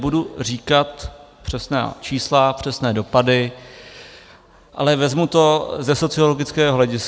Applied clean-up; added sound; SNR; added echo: none; none; none; none.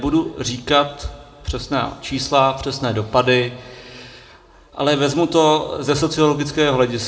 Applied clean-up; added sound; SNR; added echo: none; none; none; reverberation time 1.6 s.